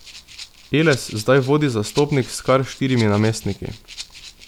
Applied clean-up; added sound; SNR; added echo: none; Rattle (instrument); 19 dB; none.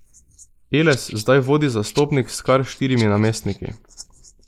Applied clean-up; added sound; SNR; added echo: neural mask model Resemble Enhance denoiser.